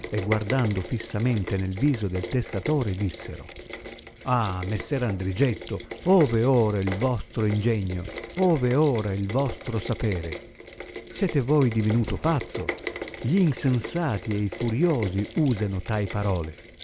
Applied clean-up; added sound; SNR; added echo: none; Rain; 12 dB; none.